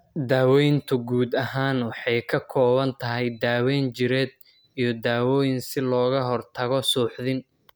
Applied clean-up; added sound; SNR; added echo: none; none; none; none.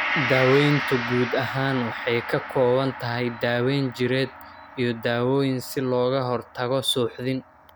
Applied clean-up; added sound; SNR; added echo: none; Gong; 9 dB; none.